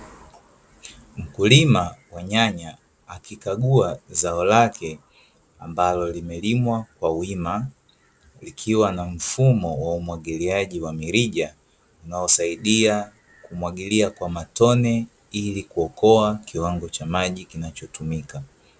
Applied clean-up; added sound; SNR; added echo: none; none; none; none.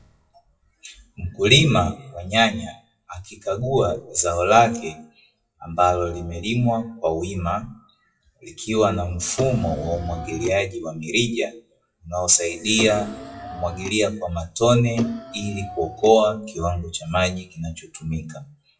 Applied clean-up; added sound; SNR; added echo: classical method WPE with log-MMSE.